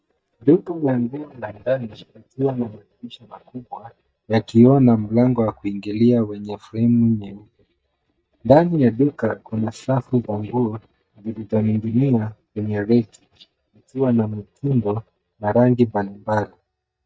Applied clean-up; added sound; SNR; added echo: neural mask model DeepFilterNet 3.